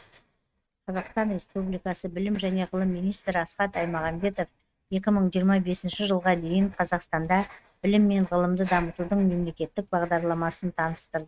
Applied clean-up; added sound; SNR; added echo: neural mask model RNNoise.